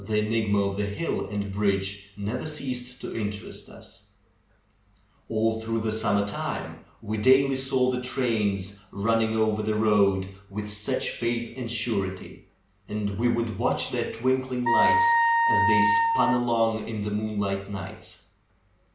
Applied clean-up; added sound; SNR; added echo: none; Wind instrument, woodwind instrument; -5 dB; none.